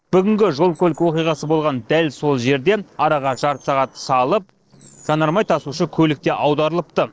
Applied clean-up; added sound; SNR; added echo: neural separator model SepFormer DNS4.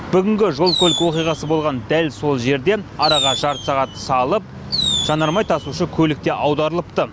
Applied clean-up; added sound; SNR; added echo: none; Fireworks; 6 dB; none.